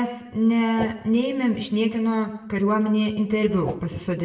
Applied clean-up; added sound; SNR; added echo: none; Whoosh, swoosh, swish; 11 dB; reverberation time 0.8 s.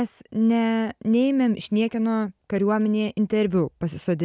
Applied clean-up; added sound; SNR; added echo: none; none; none; none.